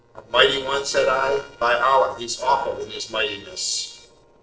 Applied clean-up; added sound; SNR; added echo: neural separator model SepFormer DNS4.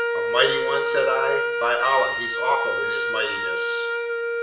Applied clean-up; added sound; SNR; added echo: none; Wind instrument, woodwind instrument; 0 dB; reverberation time 0.7 s.